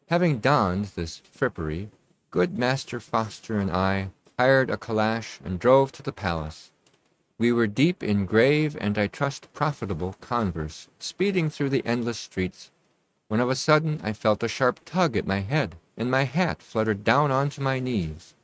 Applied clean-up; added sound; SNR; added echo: neural mask model RNNoise.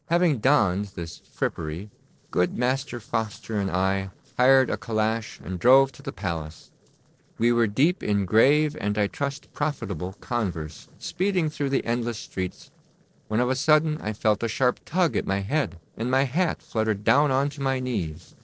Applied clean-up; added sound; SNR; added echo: neural separator model SepFormer DNS4.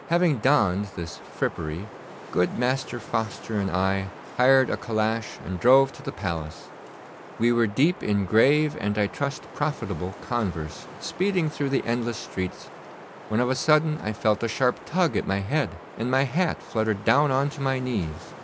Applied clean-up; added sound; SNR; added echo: none; Wind; 17 dB; none.